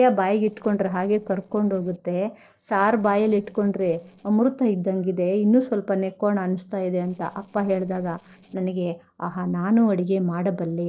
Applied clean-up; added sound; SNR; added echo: neural separator model SepFormer DNS4.